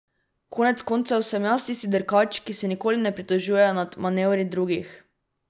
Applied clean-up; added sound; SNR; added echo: none; none; none; none.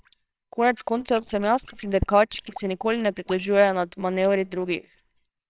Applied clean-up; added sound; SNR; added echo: neural separator model SepFormer WHAMR!.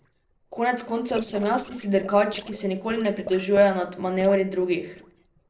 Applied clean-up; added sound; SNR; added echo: neural separator model SepFormer DNS4.